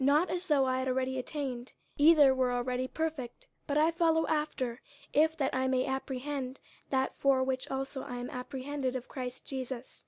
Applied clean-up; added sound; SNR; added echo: none; none; none; none.